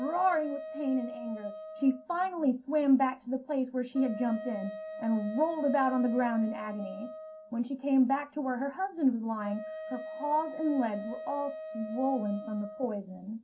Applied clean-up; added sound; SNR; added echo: none; Wind instrument, woodwind instrument; 12 dB; reverberation time 0.3 s.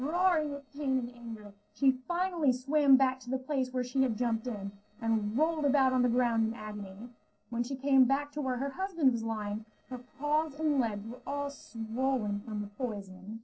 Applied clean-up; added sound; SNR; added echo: neural separator model SepFormer DNS4.